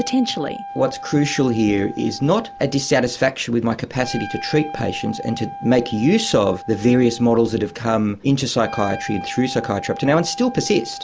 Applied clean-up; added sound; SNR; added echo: none; Wind instrument, woodwind instrument; 14 dB; none.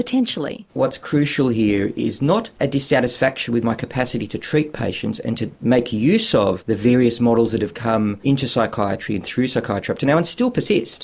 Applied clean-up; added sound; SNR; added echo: none; none; none; none.